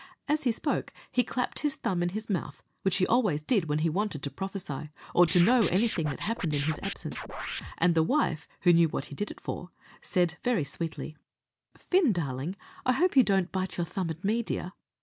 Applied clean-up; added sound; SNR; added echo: none; Scratching (performance technique); 9 dB; none.